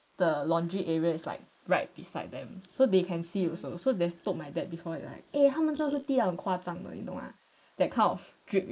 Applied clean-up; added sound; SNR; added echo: neural mask model Resemble Enhance denoiser.